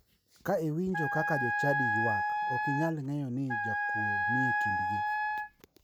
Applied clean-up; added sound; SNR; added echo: none; Wind instrument, woodwind instrument; -3 dB; none.